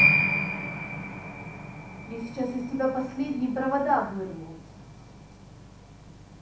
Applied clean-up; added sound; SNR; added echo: none; Piano; -1 dB; reverberation time 0.7 s.